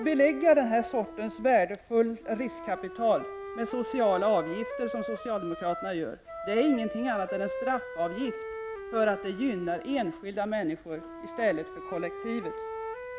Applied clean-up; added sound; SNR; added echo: none; Wind instrument, woodwind instrument; 10 dB; none.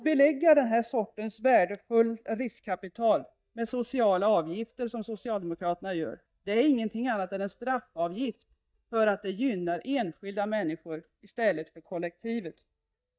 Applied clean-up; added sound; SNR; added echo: neural mask model DeepFilterNet 3.